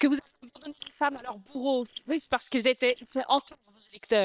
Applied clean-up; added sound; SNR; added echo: neural separator model SepFormer WHAM!.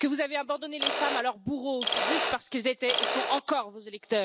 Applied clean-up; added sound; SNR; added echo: none; Mechanisms; 2 dB; none.